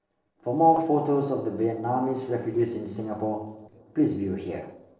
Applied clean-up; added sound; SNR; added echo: neural separator model SepFormer DNS4.